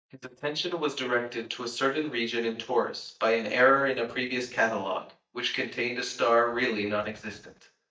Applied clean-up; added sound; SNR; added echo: neural mask model DeepFilterNet 3.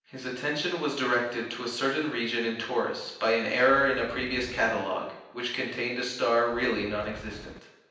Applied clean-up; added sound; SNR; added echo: none; Wind; 17 dB; reverberation time 0.9 s.